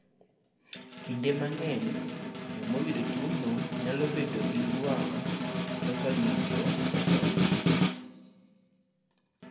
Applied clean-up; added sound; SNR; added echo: none; Snare drum; -3 dB; reverberation time 2.1 s.